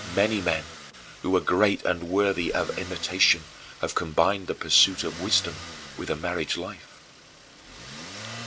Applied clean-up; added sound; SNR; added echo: none; Motor vehicle (road); 14 dB; none.